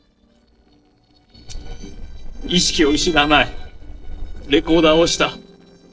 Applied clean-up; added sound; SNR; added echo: neural separator model SepFormer DNS4.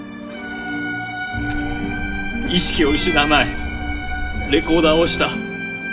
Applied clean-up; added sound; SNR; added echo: none; Cat; 6 dB; reverberation time 0.5 s.